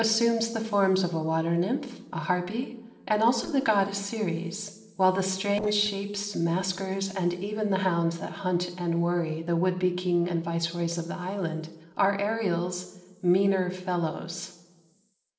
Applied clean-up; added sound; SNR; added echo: neural separator model SepFormer DNS4.